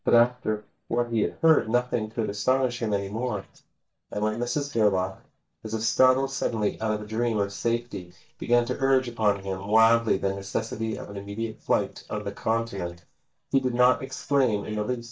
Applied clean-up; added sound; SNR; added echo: neural mask model DeepFilterNet 3.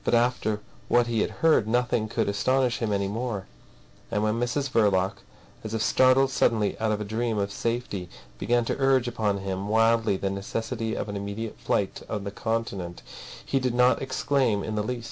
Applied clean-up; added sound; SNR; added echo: none; none; none; none.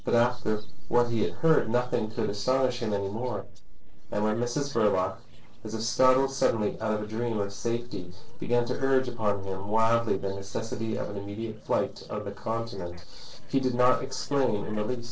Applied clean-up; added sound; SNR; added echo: neural separator model SepFormer DNS4.